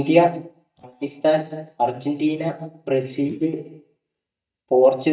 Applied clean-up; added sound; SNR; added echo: neural mask model DeepFilterNet 3.